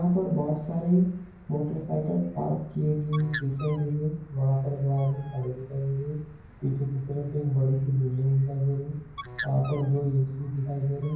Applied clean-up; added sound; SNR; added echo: none; Bird; 18 dB; reverberation time 0.9 s.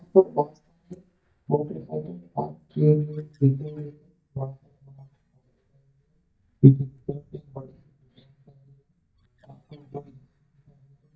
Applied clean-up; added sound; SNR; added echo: neural mask model DeepFilterNet 3.